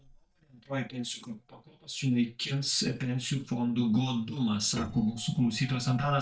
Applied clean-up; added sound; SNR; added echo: neural mask model DeepFilterNet 3.